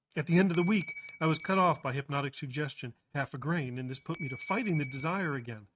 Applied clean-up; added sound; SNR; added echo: neural mask model RNNoise.